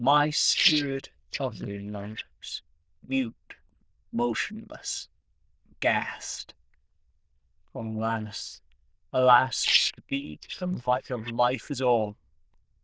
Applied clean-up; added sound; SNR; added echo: neural diffusion model UNIVERSE++.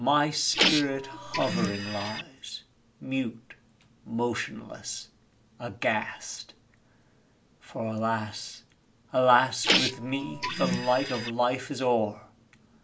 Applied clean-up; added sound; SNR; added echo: none; Printer; -1 dB; none.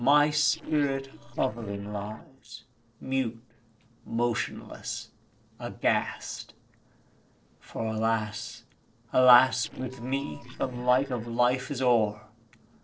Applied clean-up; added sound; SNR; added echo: neural separator model SepFormer DNS4.